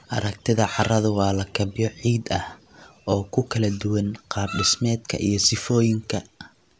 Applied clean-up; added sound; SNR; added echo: none; none; none; none.